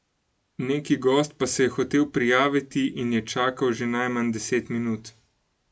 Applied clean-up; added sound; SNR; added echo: none; none; none; none.